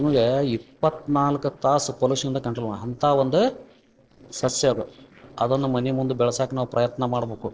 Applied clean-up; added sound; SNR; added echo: neural separator model SepFormer DNS4.